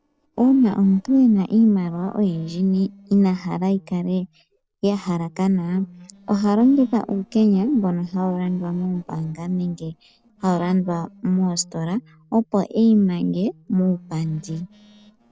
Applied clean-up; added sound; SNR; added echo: neural separator model SepFormer DNS4.